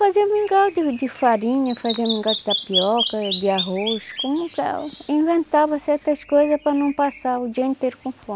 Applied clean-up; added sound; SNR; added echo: none; Bird vocalization, bird call, bird song; 10 dB; none.